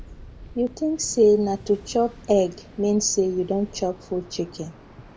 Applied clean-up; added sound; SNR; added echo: none; Waves, surf; 20 dB; none.